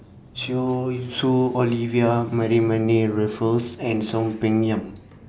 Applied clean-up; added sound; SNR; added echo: none; none; none; none.